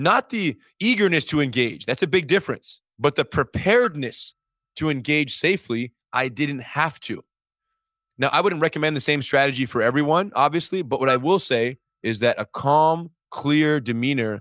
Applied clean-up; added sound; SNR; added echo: neural mask model DeepFilterNet 3.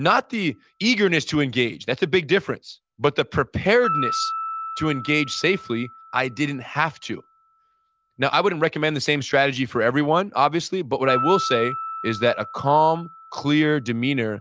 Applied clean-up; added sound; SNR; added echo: none; Piano; 11 dB; none.